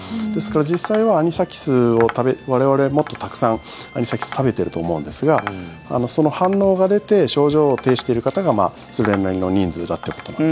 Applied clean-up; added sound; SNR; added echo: none; Tap; 17 dB; none.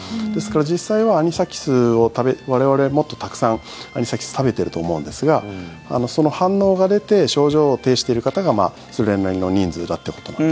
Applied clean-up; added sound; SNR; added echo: none; none; none; none.